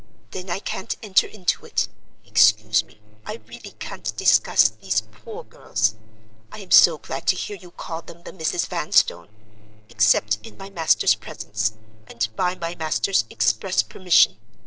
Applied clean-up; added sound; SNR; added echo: neural separator model SepFormer DNS4.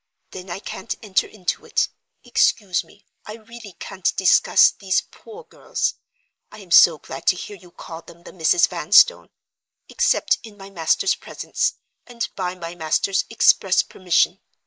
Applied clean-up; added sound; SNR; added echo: neural mask model Resemble Enhance denoiser.